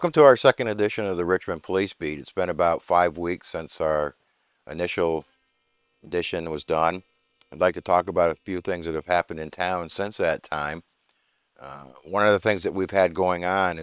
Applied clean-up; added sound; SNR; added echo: neural separator model SepFormer WHAM!.